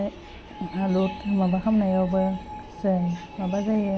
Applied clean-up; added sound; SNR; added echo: none; Screech; 16 dB; none.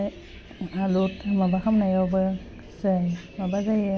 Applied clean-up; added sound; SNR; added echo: none; none; none; none.